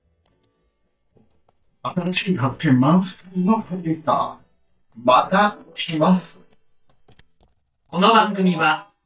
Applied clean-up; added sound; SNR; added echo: neural mask model DeepFilterNet 3.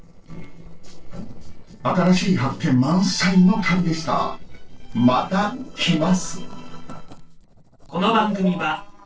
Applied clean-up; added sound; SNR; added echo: neural separator model SepFormer DNS4.